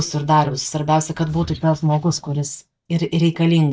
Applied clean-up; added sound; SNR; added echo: neural mask model DeepFilterNet 3.